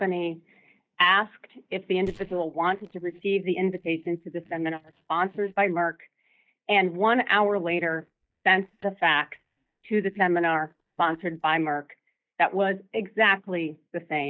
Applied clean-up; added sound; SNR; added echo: neural mask model DeepFilterNet 3.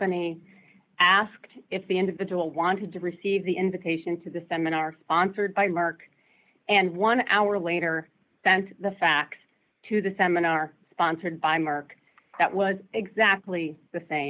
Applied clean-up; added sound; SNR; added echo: none; none; none; none.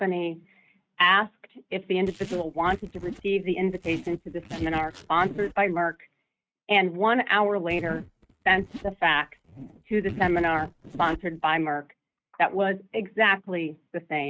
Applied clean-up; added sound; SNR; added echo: neural mask model RNNoise.